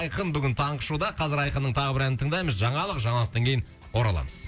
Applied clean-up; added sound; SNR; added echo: none; none; none; none.